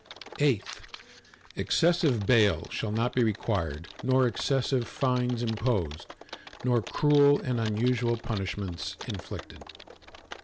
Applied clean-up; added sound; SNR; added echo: none; Typing; 17 dB; none.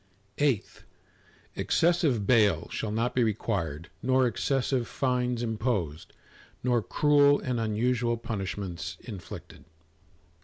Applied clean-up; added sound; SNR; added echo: none; none; none; none.